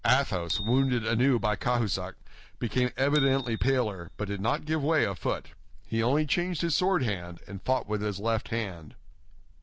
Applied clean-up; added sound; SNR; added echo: none; Bicycle bell; 15 dB; none.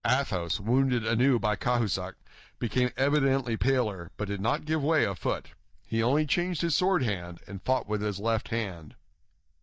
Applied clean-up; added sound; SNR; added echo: neural mask model DeepFilterNet 3.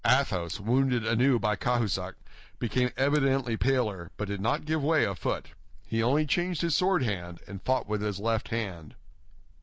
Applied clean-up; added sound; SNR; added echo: neural mask model Resemble Enhance denoiser.